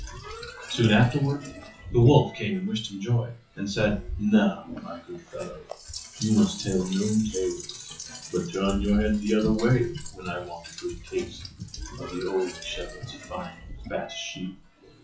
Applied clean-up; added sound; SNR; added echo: classical method WPE with log-MMSE.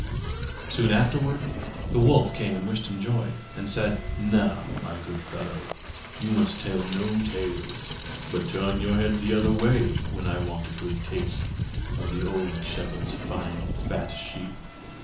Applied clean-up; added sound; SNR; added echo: none; Rain; 5 dB; reverberation time 0.7 s.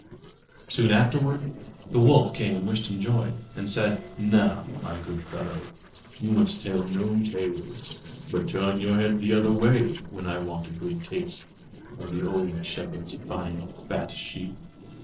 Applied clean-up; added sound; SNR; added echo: neural separator model SepFormer DNS4.